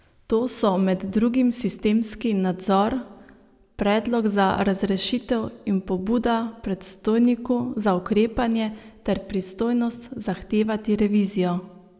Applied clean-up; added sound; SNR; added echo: none; none; none; none.